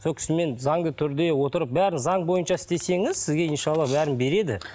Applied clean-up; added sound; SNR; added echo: none; none; none; none.